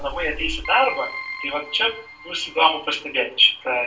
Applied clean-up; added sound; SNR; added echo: none; Keyboard (musical); 13 dB; reverberation time 0.3 s.